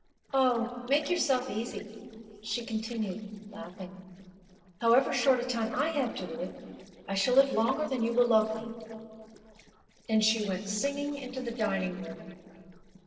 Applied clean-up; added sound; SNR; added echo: neural separator model SepFormer DNS4.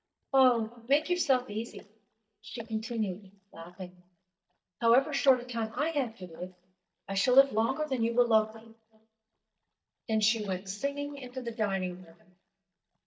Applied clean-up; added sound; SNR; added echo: neural mask model DeepFilterNet 3.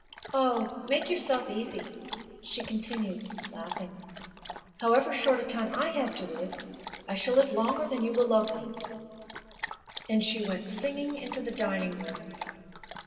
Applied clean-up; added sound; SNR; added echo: none; Dog; 12 dB; reverberation time 2.7 s.